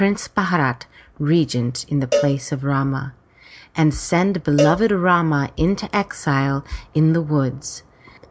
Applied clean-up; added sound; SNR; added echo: none; Cowbell; 8 dB; none.